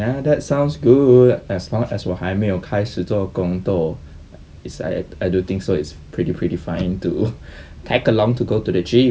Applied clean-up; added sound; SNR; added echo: none; none; none; none.